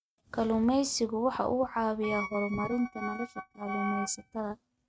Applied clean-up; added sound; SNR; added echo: neural mask model RNNoise.